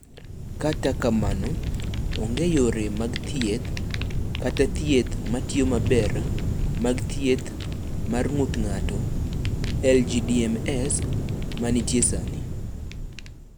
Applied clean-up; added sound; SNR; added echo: none; Fire; 0 dB; none.